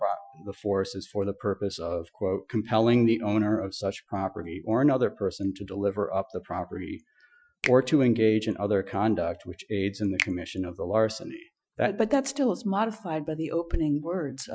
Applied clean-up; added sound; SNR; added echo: classical method Wiener filter.